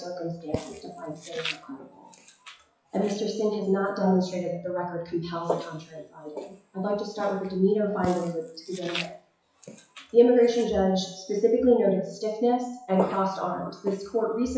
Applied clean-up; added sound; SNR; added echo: classical method WPE with log-MMSE.